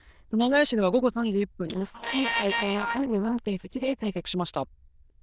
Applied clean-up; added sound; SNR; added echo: neural diffusion model UNIVERSE++.